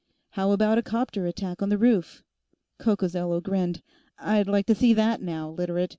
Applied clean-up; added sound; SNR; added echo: none; none; none; none.